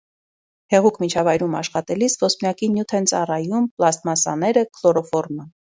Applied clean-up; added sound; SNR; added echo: none; none; none; none.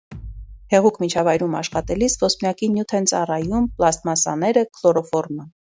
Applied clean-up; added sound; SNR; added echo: none; Bass drum; 19 dB; none.